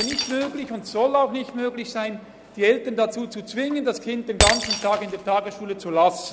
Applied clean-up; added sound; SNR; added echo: none; Shatter; 4 dB; none.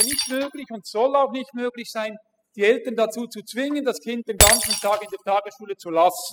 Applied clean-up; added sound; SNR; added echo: classical method spectral subtraction.